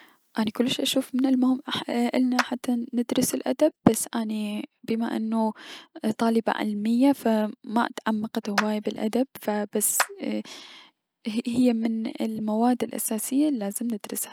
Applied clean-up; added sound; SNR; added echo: none; Clapping; 10 dB; none.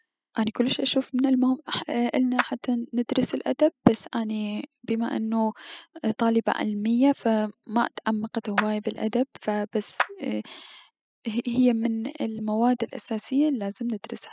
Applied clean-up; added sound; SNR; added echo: classical method spectral subtraction.